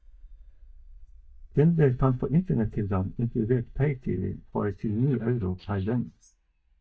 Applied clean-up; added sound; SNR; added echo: neural mask model DeepFilterNet 3.